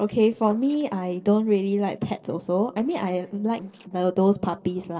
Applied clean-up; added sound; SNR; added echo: neural separator model SepFormer DNS4.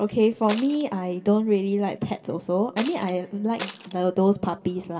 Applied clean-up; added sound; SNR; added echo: none; Shatter; 5 dB; reverberation time 1.3 s.